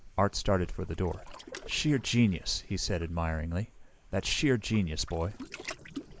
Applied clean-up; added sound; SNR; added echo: neural mask model Resemble Enhance denoiser.